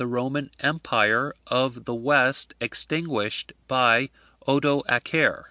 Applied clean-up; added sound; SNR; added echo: none; none; none; none.